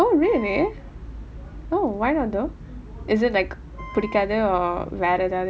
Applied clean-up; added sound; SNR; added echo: none; Wind instrument, woodwind instrument; 17 dB; none.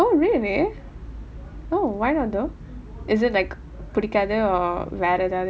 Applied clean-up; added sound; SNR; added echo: none; none; none; none.